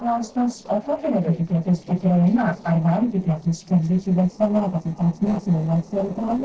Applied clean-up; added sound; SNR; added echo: neural separator model SepFormer DNS4.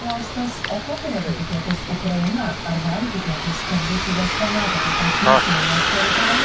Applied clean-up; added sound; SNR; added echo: none; Bus; -2 dB; reverberation time 0.1 s.